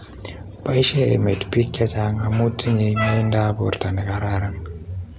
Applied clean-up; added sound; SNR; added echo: none; none; none; none.